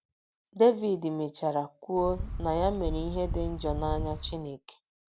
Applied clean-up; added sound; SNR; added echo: none; Wind; 5 dB; none.